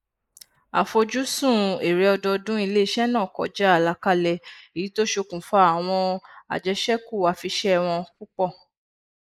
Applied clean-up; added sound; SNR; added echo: neural mask model Resemble Enhance denoiser.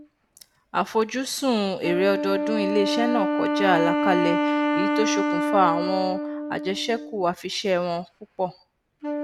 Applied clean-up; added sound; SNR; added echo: none; Wind instrument, woodwind instrument; 1 dB; none.